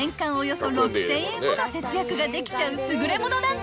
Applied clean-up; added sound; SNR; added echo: none; none; none; none.